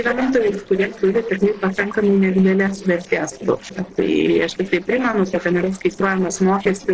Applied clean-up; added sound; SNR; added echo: neural separator model SepFormer DNS4.